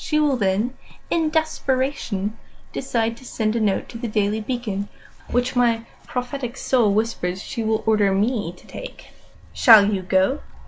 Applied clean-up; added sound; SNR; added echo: none; Chewing, mastication / Livestock, farm animals, working animals; 15 dB; none.